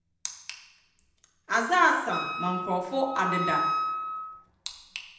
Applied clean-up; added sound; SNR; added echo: none; Wind instrument, woodwind instrument; 3 dB; reverberation time 0.8 s.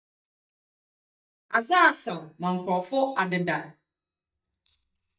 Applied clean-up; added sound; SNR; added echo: neural mask model DeepFilterNet 3.